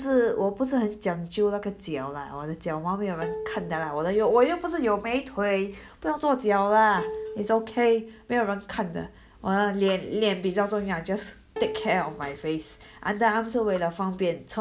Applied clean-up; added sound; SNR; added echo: none; Plucked string instrument; 13 dB; none.